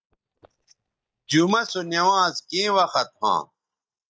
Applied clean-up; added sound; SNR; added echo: neural mask model DeepFilterNet 3.